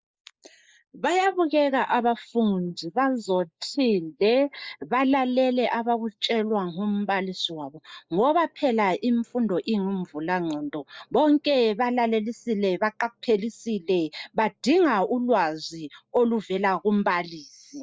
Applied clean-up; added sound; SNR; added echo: neural mask model Resemble Enhance denoiser.